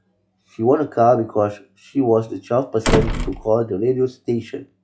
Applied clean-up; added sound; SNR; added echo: classical method log-MMSE.